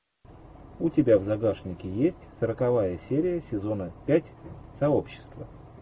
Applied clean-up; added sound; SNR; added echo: none; none; none; none.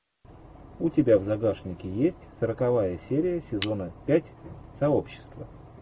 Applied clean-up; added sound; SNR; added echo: none; Cutlery, silverware; 15 dB; none.